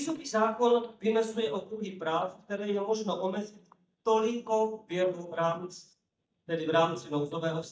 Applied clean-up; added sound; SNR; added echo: neural mask model DeepFilterNet 3.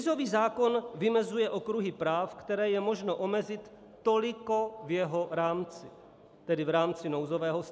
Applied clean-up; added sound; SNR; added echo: none; none; none; none.